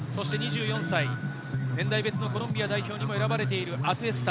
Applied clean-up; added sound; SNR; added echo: none; Doorbell; 19 dB; none.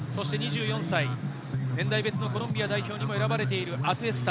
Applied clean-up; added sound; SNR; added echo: none; none; none; none.